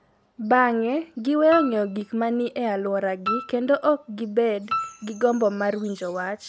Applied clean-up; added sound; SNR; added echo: none; Piano; 10 dB; none.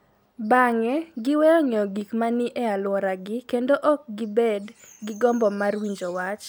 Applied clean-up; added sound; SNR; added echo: none; none; none; none.